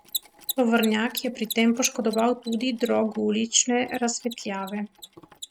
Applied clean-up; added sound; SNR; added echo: neural mask model RNNoise.